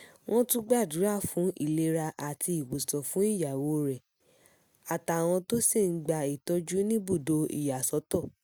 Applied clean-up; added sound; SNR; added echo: none; none; none; none.